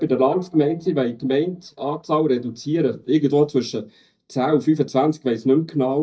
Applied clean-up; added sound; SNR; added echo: neural mask model DeepFilterNet 3.